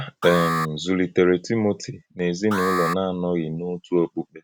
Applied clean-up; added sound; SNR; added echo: none; Alarm; 8 dB; none.